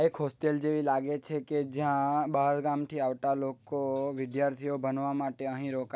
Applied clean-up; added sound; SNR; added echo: none; none; none; none.